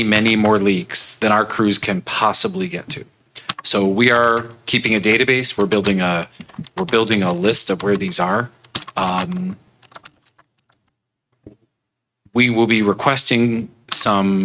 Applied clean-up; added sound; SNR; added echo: neural mask model RNNoise.